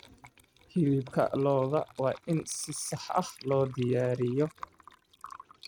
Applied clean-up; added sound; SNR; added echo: neural mask model RNNoise.